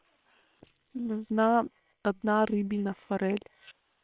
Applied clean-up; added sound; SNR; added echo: neural separator model SepFormer WHAM!.